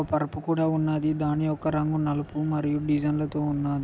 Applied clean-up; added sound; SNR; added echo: none; none; none; none.